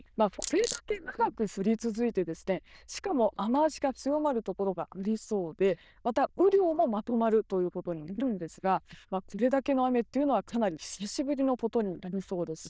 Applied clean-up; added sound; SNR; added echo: neural diffusion model UNIVERSE++.